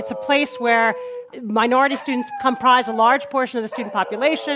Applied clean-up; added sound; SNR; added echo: none; Dog; 13 dB; none.